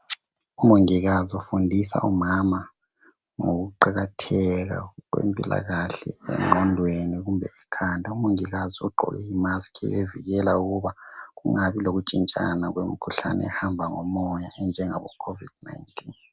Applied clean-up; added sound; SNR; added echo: none; none; none; none.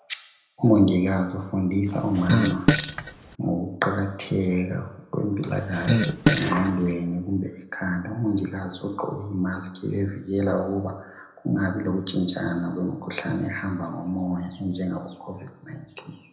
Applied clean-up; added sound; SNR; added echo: none; Fart; -1 dB; reverberation time 0.7 s.